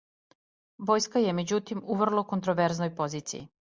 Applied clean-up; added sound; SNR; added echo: none; none; none; none.